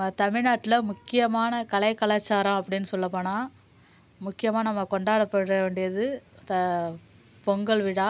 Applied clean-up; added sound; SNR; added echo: none; none; none; none.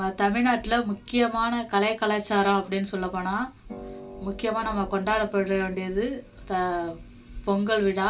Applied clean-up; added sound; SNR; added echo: none; Harp; 18 dB; reverberation time 0.2 s.